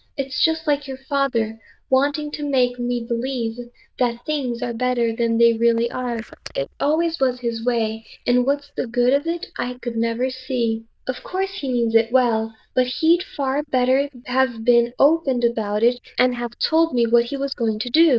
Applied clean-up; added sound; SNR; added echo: neural diffusion model UNIVERSE++.